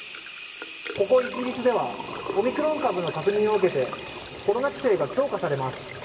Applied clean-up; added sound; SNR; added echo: none; Sink (filling or washing) / Water tap, faucet; 12 dB; reverberation time 1.2 s.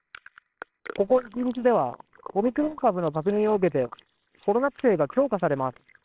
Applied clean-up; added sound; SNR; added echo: neural separator model SepFormer WHAMR!.